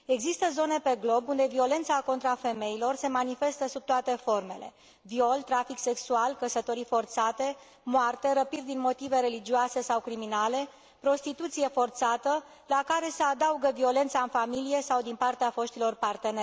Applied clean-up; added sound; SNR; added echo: none; none; none; none.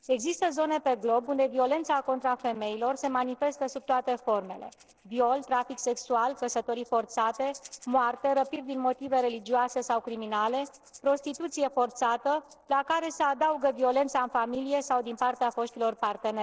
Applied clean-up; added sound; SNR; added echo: neural separator model SepFormer DNS4.